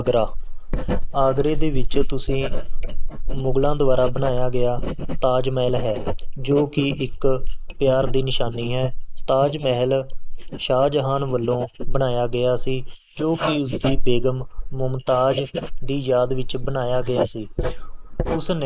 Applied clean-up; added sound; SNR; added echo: neural mask model Resemble Enhance denoiser.